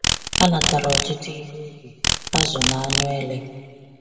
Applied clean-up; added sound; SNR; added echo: none; Insect; 0 dB; reverberation time 1.7 s.